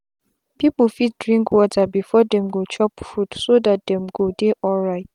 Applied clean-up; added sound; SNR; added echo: none; none; none; none.